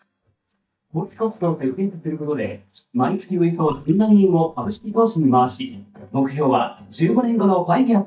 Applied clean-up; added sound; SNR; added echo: neural mask model DeepFilterNet 3.